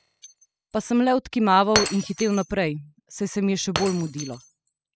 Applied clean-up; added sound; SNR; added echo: classical method spectral subtraction.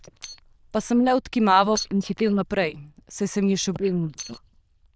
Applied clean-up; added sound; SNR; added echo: neural diffusion model UNIVERSE++.